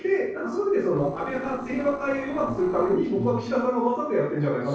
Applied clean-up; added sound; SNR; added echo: neural separator model SepFormer DNS4.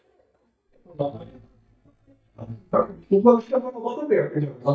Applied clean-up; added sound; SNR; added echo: neural mask model DeepFilterNet 3.